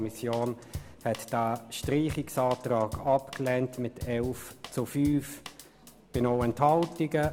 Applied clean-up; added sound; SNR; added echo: none; Drum / Drum kit; 14 dB; none.